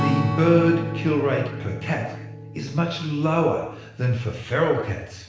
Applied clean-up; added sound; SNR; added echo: none; Strum; 7 dB; reverberation time 0.9 s.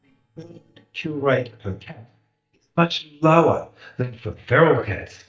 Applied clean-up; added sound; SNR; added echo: neural mask model DeepFilterNet 3.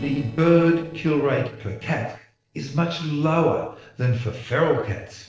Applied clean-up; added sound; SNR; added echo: neural separator model SepFormer DNS4.